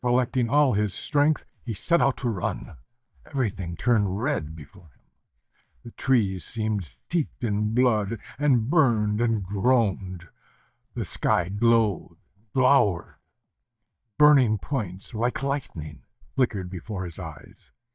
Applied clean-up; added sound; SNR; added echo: neural mask model DeepFilterNet 3.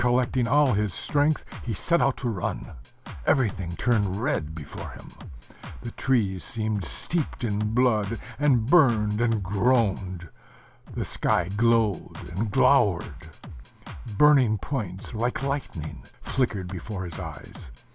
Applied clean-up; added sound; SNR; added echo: none; Drum kit; 15 dB; none.